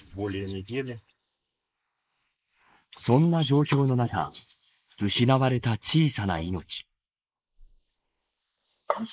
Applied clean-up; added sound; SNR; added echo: neural mask model Resemble Enhance denoiser.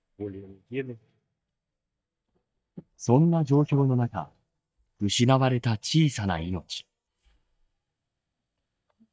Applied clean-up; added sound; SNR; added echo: neural mask model DeepFilterNet 3.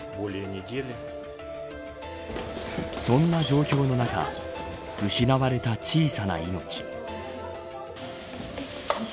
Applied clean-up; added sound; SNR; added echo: none; none; none; none.